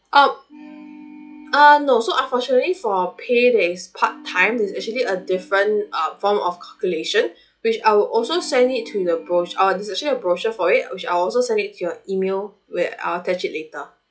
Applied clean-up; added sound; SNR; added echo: classical method log-MMSE.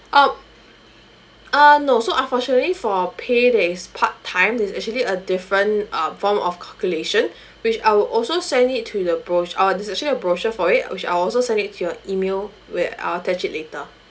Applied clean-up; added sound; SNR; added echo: none; none; none; none.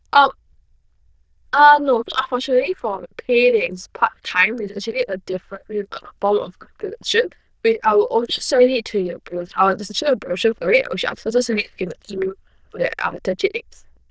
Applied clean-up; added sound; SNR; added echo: neural diffusion model UNIVERSE++.